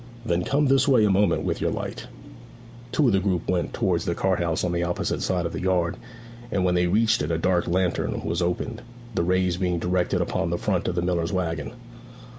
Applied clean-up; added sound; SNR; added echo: none; none; none; none.